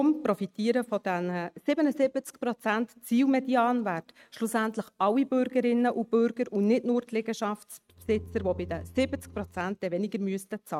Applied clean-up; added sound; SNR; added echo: neural mask model RNNoise.